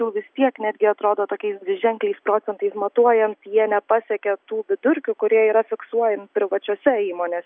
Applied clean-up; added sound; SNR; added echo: none; none; none; none.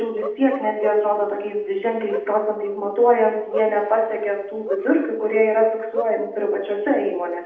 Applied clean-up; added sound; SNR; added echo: neural separator model SepFormer DNS4.